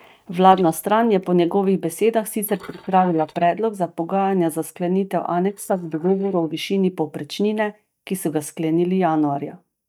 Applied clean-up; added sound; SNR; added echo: neural mask model DeepFilterNet 3.